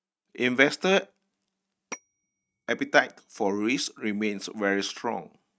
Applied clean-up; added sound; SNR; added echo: neural mask model RNNoise.